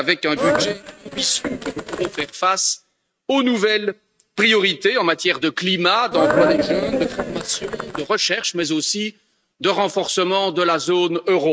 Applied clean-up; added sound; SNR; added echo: neural mask model RNNoise.